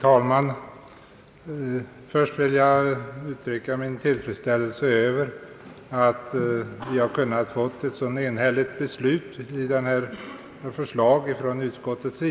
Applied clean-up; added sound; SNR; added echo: none; none; none; none.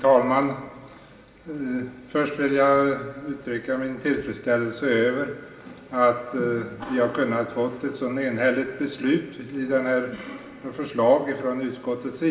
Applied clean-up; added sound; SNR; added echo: none; none; none; reverberation time 1.7 s.